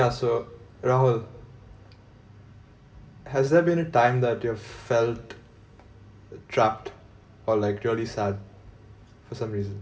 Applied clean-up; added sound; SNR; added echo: none; none; none; reverberation time 1.0 s.